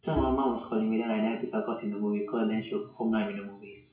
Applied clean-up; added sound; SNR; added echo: classical method WPE with log-MMSE.